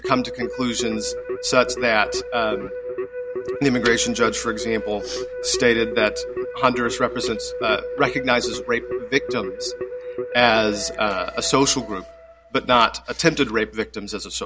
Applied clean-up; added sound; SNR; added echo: none; Keyboard (musical); 8 dB; none.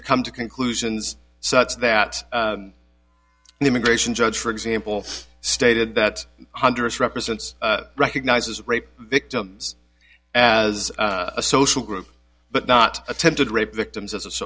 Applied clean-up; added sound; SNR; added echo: none; none; none; none.